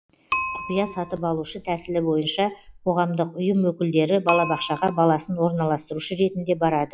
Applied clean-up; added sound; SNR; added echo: classical method log-MMSE.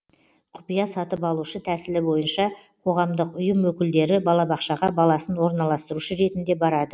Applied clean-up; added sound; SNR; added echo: none; none; none; none.